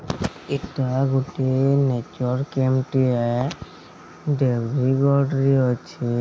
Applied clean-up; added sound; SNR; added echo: none; none; none; none.